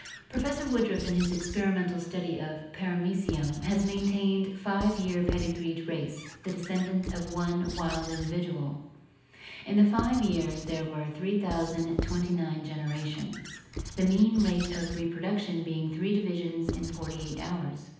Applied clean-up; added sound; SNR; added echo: none; Squeak / Writing; 10 dB; reverberation time 0.9 s.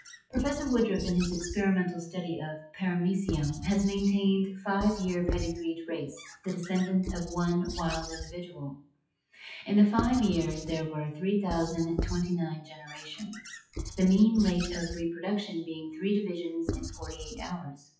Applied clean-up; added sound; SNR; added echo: classical method WPE with log-MMSE.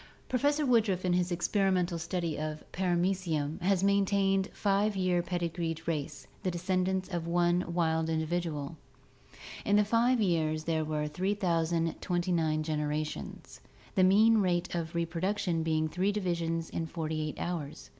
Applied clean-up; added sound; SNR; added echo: none; none; none; none.